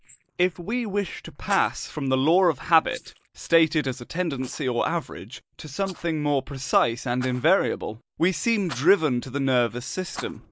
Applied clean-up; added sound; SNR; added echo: neural mask model Resemble Enhance denoiser.